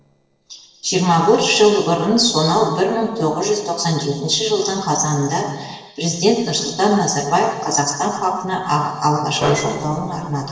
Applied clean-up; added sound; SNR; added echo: neural separator model SepFormer DNS4.